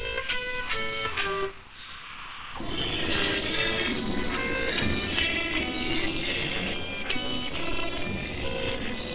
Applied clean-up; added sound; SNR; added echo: neural separator model SepFormer WHAMR!.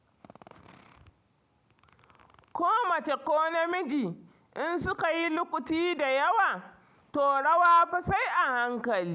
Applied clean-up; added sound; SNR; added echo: none; none; none; none.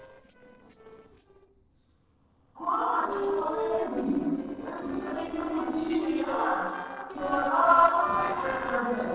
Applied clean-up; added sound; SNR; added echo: neural separator model SepFormer DNS4.